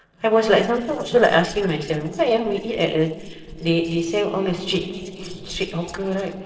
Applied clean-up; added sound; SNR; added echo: neural separator model SepFormer DNS4.